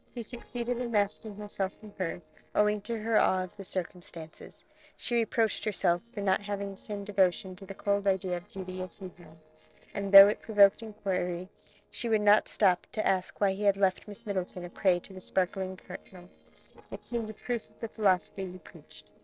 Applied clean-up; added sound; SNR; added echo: neural separator model SepFormer DNS4.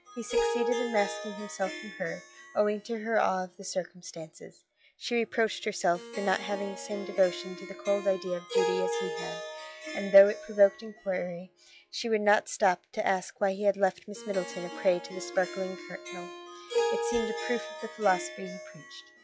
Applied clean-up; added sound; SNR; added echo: classical method log-MMSE.